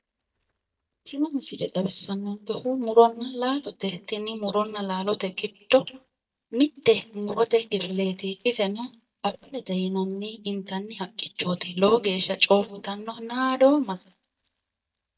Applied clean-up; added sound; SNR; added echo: neural mask model DeepFilterNet 3.